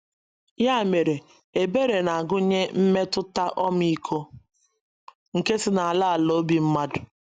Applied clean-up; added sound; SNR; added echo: none; none; none; none.